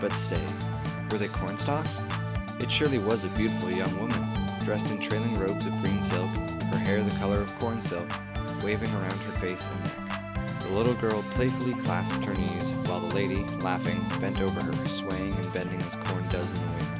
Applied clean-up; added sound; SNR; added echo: none; Organ; -2 dB; none.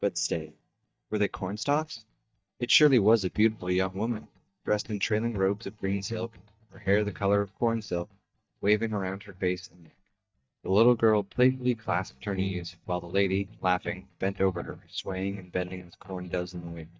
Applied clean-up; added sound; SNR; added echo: neural mask model DeepFilterNet 3.